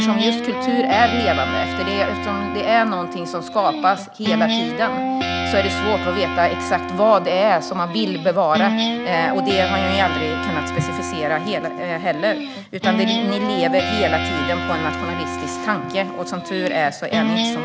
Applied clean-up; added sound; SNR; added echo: none; Guitar; 2 dB; none.